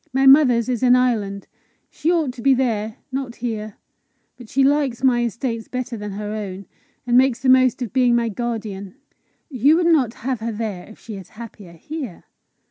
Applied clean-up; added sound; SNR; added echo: none; none; none; none.